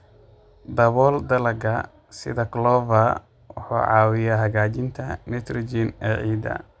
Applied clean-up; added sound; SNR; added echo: none; none; none; none.